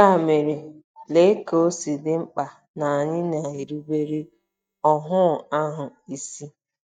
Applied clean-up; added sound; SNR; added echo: neural mask model DeepFilterNet 3.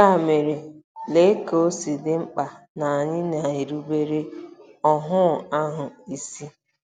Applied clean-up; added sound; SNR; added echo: none; none; none; none.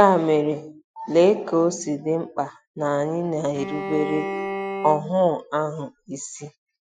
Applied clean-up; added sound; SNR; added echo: classical method Wiener filter.